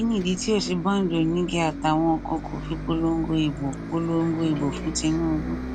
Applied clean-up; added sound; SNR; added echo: none; Bus; 9 dB; none.